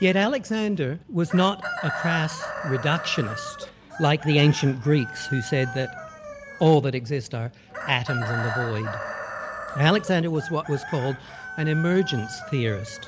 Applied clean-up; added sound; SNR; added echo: none; Chicken, rooster; 10 dB; none.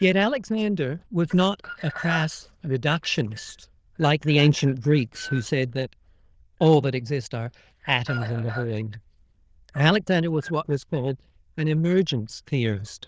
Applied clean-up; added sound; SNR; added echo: neural diffusion model UNIVERSE++.